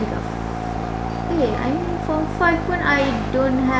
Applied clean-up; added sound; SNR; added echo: none; Musical instrument + Train; 3 dB; none.